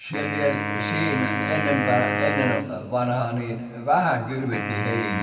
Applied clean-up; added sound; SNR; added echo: none; Wind instrument, woodwind instrument; 3 dB; reverberation time 2.0 s.